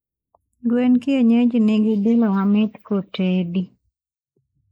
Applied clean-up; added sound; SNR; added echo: neural mask model Resemble Enhance denoiser.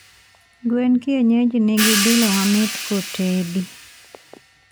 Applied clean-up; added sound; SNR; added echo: none; Crash cymbal / Hi-hat; 7 dB; none.